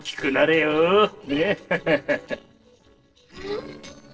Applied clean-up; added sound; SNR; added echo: neural separator model SepFormer DNS4.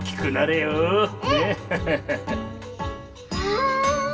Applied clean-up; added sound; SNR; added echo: none; Bowed string instrument; 19 dB; reverberation time 1.7 s.